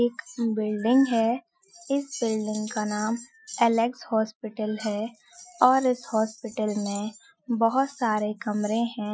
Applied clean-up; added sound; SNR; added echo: classical method Wiener filter.